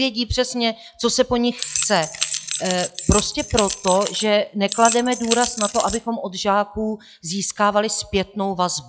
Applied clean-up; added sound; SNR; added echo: classical method log-MMSE.